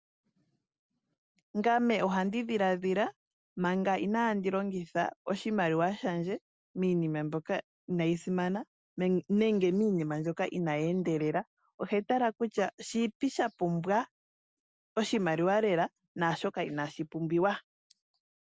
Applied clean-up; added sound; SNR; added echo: none; none; none; none.